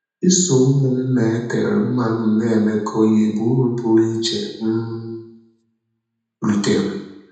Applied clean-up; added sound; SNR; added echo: none; none; none; reverberation time 0.9 s.